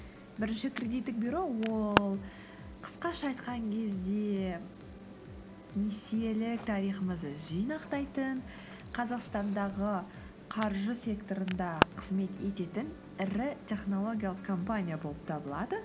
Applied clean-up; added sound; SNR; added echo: none; Alarm; 7 dB; none.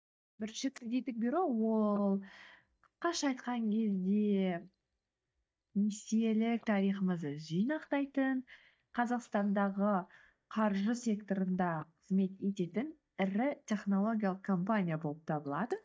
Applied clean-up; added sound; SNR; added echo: neural mask model DeepFilterNet 3.